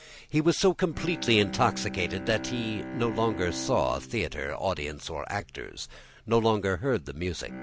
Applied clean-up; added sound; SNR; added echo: none; Bowed string instrument; 12 dB; none.